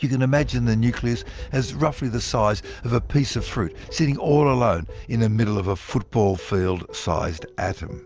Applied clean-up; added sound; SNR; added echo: none; Thunder; 16 dB; none.